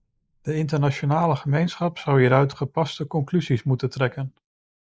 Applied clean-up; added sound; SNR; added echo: neural mask model Resemble Enhance denoiser.